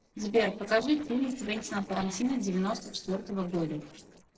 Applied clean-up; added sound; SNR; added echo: neural separator model SepFormer DNS4.